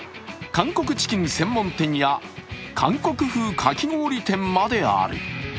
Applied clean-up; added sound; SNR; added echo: none; none; none; none.